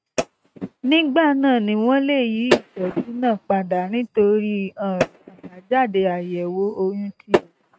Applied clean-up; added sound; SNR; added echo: neural mask model RNNoise.